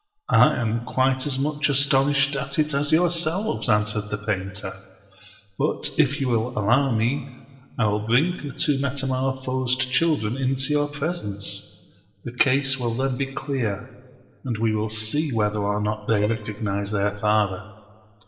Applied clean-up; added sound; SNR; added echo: neural separator model SepFormer DNS4.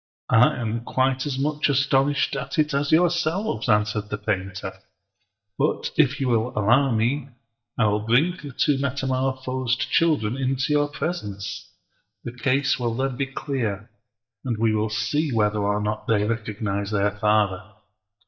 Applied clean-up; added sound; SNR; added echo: neural mask model DeepFilterNet 3.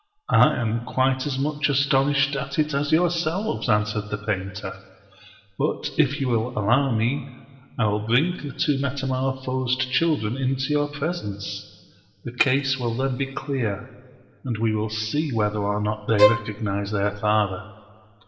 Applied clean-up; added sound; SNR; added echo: none; Bowed string instrument; 0 dB; reverberation time 1.7 s.